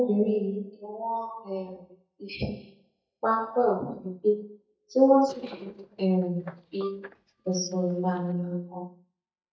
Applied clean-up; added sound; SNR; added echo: neural mask model DeepFilterNet 3.